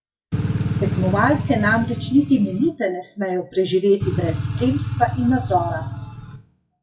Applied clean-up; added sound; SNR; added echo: classical method WPE with log-MMSE.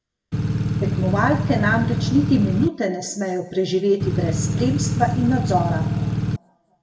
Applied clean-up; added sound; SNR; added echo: none; Engine / Truck / Car; -1 dB; reverberation time 1.1 s.